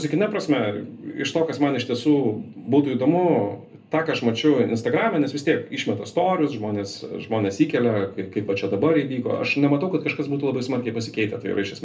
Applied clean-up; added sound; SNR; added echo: none; none; none; reverberation time 0.3 s.